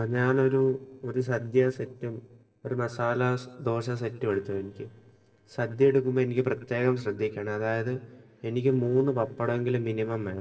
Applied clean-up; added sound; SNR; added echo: neural separator model SepFormer DNS4.